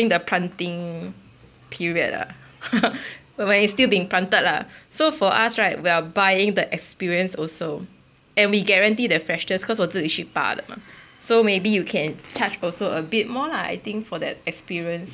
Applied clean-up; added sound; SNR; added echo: none; none; none; none.